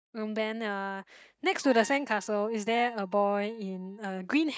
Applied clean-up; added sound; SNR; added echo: neural mask model DeepFilterNet 3.